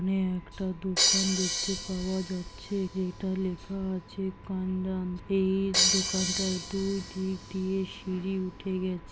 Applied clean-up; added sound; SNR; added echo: none; Crash cymbal; 2 dB; none.